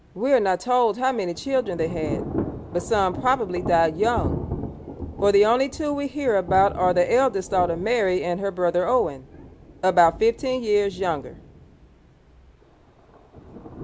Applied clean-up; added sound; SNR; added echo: none; Thunder / Rain; 11 dB; none.